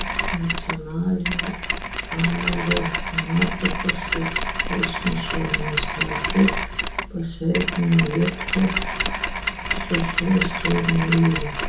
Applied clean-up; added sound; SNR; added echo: none; Mechanisms; 1 dB; reverberation time 0.6 s.